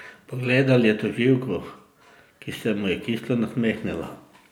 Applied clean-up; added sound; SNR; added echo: none; none; none; none.